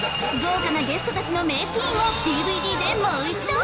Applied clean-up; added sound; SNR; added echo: none; Wind instrument, woodwind instrument; 15 dB; none.